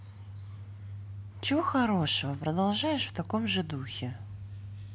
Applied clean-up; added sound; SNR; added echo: none; none; none; none.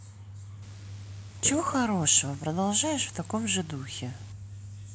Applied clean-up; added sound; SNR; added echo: none; Burping, eructation; 18 dB; none.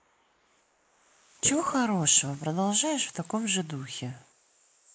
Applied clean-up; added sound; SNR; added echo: neural mask model Resemble Enhance denoiser.